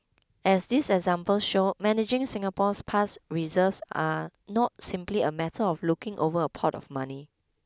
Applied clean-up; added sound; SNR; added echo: none; none; none; none.